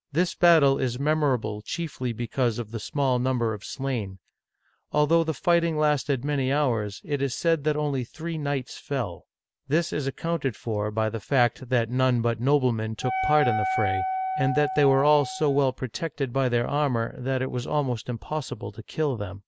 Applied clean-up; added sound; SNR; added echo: none; Wind instrument, woodwind instrument; 4 dB; none.